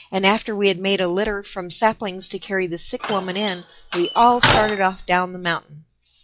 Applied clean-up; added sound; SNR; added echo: classical method log-MMSE.